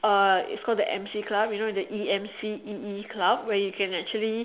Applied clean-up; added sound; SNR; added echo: none; none; none; none.